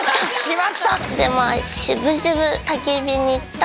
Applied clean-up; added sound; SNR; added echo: none; none; none; none.